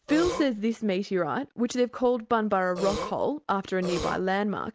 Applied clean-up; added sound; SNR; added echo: none; Burping, eructation; 7 dB; none.